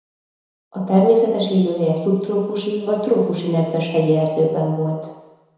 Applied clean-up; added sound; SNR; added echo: none; none; none; reverberation time 1.0 s.